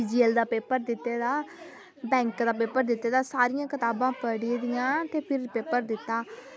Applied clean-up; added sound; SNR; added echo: none; none; none; none.